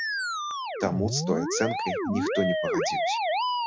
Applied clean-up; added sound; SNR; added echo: none; Musical instrument; -3 dB; none.